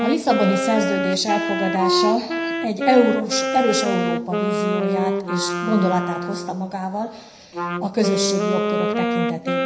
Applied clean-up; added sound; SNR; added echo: none; Wind instrument, woodwind instrument; 1 dB; reverberation time 0.9 s.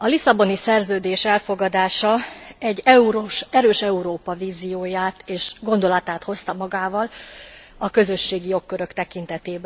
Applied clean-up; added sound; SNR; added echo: none; none; none; none.